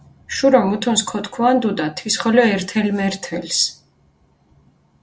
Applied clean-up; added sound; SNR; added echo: none; none; none; none.